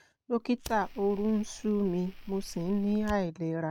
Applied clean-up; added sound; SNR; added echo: none; Fire; 13 dB; none.